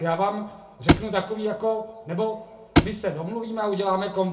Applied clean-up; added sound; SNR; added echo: none; Thump, thud; -4 dB; reverberation time 0.3 s.